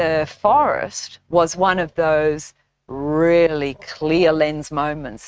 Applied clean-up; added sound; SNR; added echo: neural mask model RNNoise.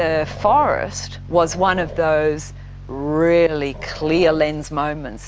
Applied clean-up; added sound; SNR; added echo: none; Growling + Piano; 14 dB; none.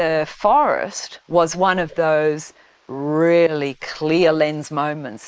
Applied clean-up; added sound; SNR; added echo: neural mask model Resemble Enhance denoiser.